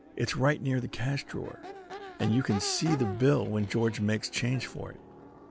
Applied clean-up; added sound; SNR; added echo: none; Crowd / Race car, auto racing / Accelerating, revving, vroom; 14 dB; none.